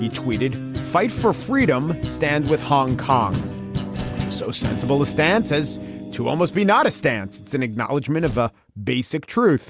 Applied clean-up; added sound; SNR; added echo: none; Tearing; 14 dB; none.